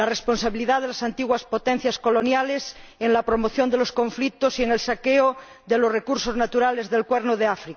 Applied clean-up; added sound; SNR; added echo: none; none; none; none.